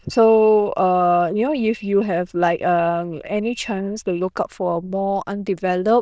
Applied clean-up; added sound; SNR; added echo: neural diffusion model UNIVERSE++.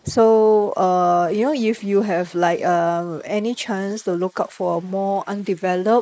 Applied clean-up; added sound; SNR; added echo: neural mask model Resemble Enhance denoiser.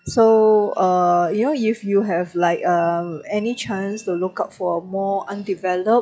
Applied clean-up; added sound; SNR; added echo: classical method log-MMSE.